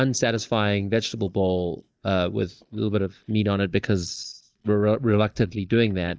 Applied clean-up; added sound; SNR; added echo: neural mask model DeepFilterNet 3.